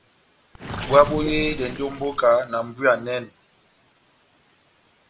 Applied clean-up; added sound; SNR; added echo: none; Gurgling; 12 dB; none.